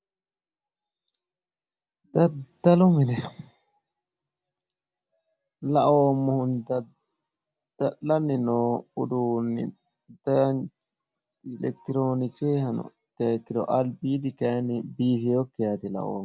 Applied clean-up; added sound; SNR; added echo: none; none; none; none.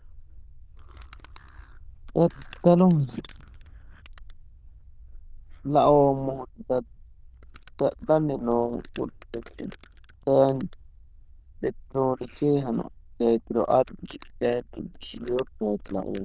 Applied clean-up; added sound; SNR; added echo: neural diffusion model UNIVERSE++.